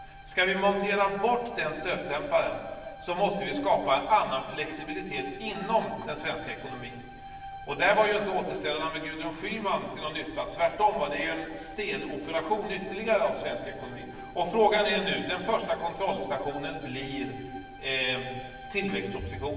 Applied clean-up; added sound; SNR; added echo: none; Bowed string instrument; 16 dB; reverberation time 1.3 s.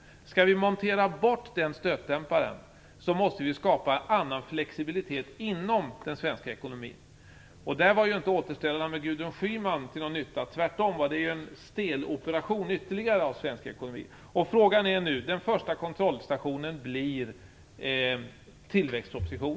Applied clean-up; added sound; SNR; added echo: none; none; none; none.